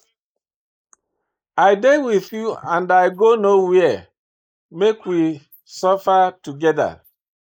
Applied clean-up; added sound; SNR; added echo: neural mask model Resemble Enhance denoiser.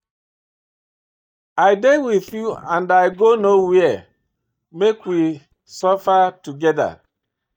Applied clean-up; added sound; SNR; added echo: neural mask model DeepFilterNet 3.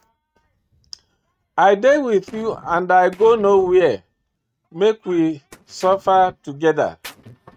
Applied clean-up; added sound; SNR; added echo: neural mask model RNNoise.